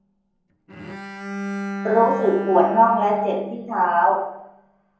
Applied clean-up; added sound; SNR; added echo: none; Bowed string instrument; 10 dB; reverberation time 0.9 s.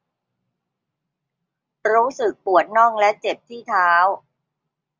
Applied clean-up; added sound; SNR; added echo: none; none; none; none.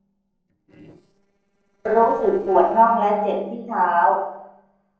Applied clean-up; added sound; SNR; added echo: neural separator model SepFormer DNS4.